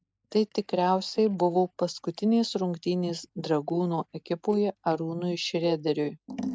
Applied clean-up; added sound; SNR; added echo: neural mask model Resemble Enhance denoiser.